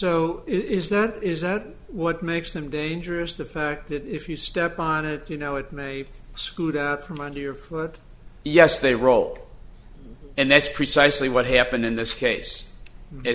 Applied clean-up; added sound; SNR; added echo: none; none; none; none.